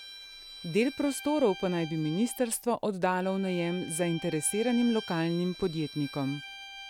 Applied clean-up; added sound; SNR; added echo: none; Bowed string instrument; 15 dB; none.